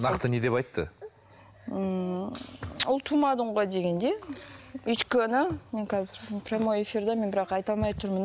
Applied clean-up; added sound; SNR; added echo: none; none; none; none.